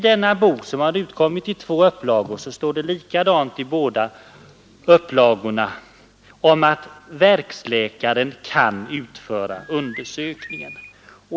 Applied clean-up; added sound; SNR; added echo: none; Bird; 17 dB; none.